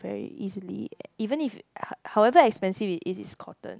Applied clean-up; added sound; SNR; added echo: none; none; none; none.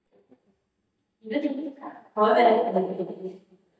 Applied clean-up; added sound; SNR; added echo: neural mask model DeepFilterNet 3.